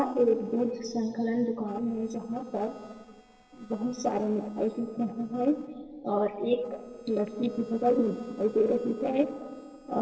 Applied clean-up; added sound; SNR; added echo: neural separator model SepFormer DNS4.